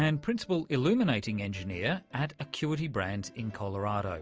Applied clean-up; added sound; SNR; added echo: none; none; none; none.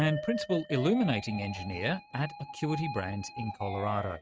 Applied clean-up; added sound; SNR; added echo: neural mask model RNNoise.